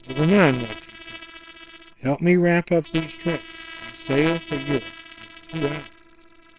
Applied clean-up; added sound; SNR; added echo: neural separator model SepFormer WHAMR!.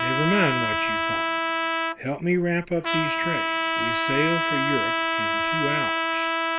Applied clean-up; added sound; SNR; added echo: none; Trumpet; -3 dB; reverberation time 2.8 s.